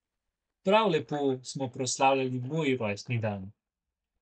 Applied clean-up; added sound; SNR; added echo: neural mask model DeepFilterNet 3.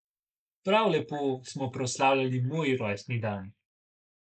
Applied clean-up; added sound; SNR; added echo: neural mask model Resemble Enhance denoiser.